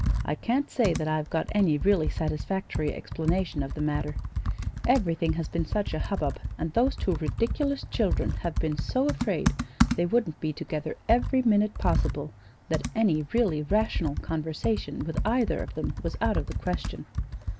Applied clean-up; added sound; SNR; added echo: none; Computer keyboard; 3 dB; none.